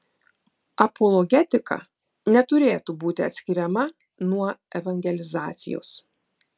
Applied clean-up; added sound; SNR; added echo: none; none; none; none.